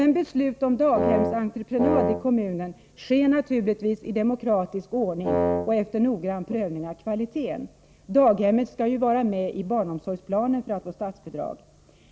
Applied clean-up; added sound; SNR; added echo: none; Wind instrument, woodwind instrument; 1 dB; none.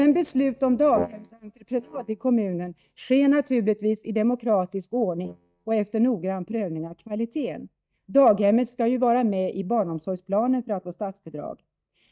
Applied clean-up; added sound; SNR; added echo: neural mask model DeepFilterNet 3.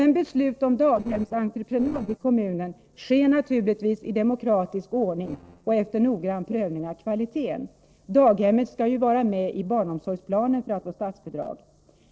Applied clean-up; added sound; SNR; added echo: neural separator model SepFormer DNS4.